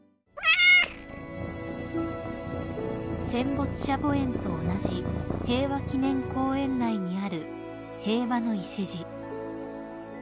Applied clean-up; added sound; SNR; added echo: none; Meow / Purr; 1 dB; none.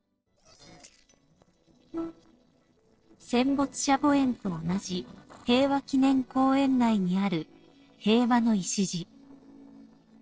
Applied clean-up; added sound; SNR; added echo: neural separator model SepFormer DNS4.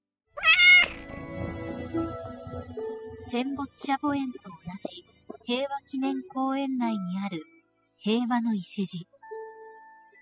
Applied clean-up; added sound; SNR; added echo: classical method spectral subtraction.